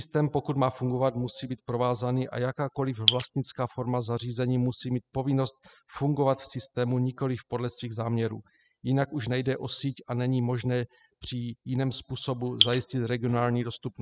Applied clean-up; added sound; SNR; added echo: classical method spectral subtraction.